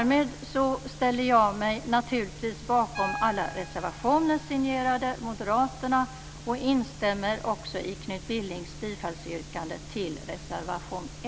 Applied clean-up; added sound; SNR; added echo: none; Piano; 19 dB; none.